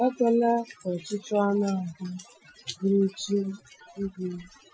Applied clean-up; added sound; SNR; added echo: classical method Wiener filter.